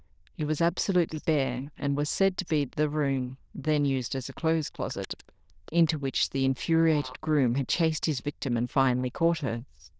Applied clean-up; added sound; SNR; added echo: neural diffusion model UNIVERSE++.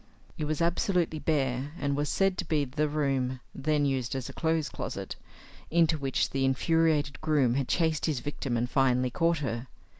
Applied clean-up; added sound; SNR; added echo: none; none; none; none.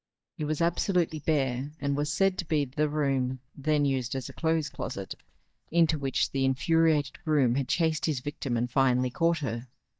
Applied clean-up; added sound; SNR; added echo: neural mask model DeepFilterNet 3.